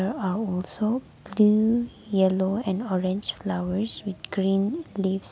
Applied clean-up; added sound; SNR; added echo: none; none; none; none.